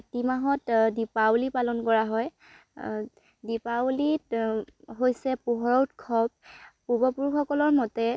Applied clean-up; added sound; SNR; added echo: none; none; none; none.